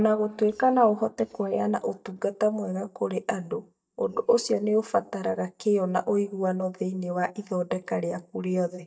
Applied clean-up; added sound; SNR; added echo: neural mask model DeepFilterNet 3.